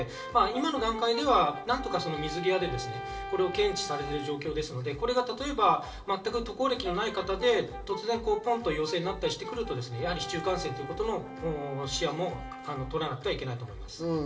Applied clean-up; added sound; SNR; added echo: none; Brass instrument; 12 dB; reverberation time 0.8 s.